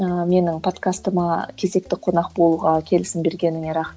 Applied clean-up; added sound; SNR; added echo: none; none; none; none.